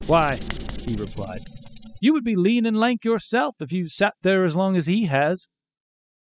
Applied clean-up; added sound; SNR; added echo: classical method spectral subtraction.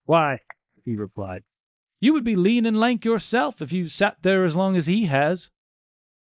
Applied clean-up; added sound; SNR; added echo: neural mask model Resemble Enhance denoiser.